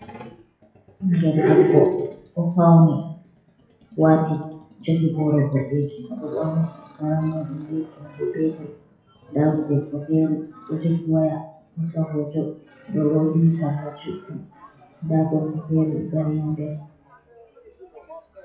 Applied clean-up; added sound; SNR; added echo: classical method WPE with log-MMSE.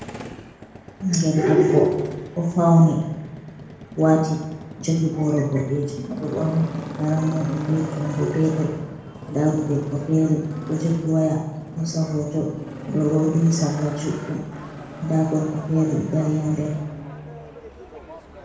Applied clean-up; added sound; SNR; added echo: none; Motorcycle; 14 dB; reverberation time 1.0 s.